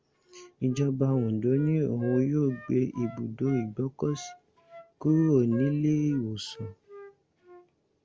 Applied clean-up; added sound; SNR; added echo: none; Wind instrument, woodwind instrument; 20 dB; none.